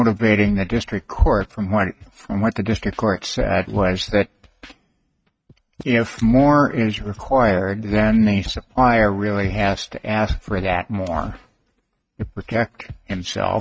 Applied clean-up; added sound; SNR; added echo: neural mask model RNNoise.